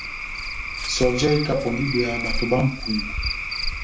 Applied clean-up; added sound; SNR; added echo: none; Cricket / Frog; 3 dB; none.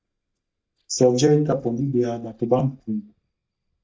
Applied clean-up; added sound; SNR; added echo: neural mask model DeepFilterNet 3.